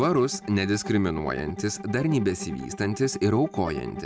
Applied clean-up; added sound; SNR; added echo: none; none; none; none.